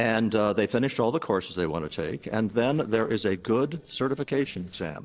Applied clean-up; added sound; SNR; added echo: neural separator model SepFormer DNS4.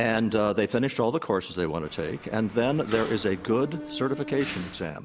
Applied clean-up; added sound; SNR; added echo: none; Mechanisms; 13 dB; none.